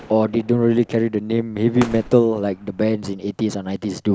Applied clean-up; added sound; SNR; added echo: none; Fireworks; 20 dB; none.